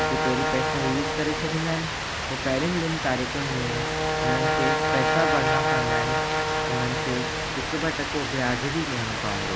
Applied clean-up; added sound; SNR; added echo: none; Brass instrument + Rain; -3 dB; none.